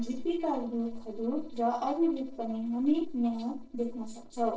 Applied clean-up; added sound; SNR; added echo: neural separator model SepFormer DNS4.